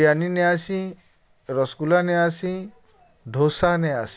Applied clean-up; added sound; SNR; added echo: none; none; none; none.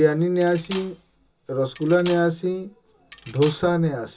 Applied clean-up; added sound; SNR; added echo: none; Cutlery, silverware; 20 dB; reverberation time 0.2 s.